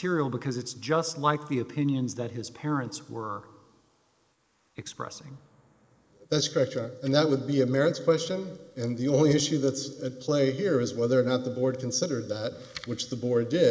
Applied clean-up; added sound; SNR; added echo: neural mask model Resemble Enhance denoiser.